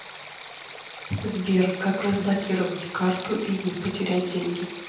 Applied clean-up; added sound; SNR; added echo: none; Stream; 8 dB; reverberation time 0.9 s.